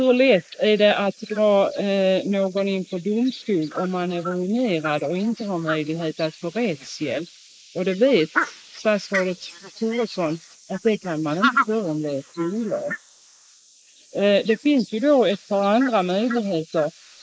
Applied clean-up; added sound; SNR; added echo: neural mask model Resemble Enhance denoiser.